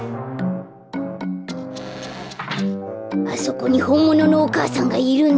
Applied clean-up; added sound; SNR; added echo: none; none; none; none.